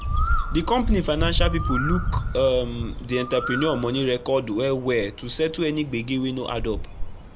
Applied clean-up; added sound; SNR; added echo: none; Bird; 2 dB; none.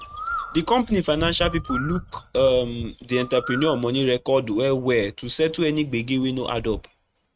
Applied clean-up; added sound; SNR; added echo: neural mask model RNNoise.